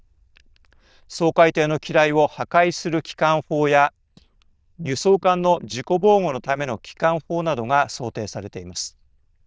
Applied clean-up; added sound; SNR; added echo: neural diffusion model UNIVERSE++.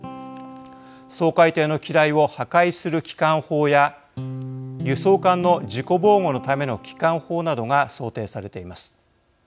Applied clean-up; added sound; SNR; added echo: none; Guitar; 16 dB; none.